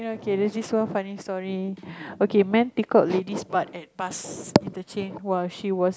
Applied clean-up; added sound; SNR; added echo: none; none; none; none.